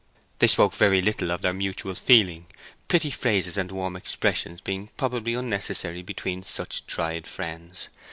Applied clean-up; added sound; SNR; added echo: none; none; none; none.